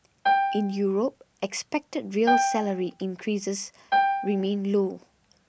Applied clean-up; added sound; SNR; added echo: none; Piano; 0 dB; none.